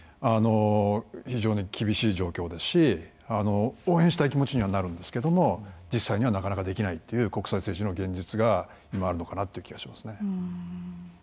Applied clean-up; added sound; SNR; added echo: none; none; none; none.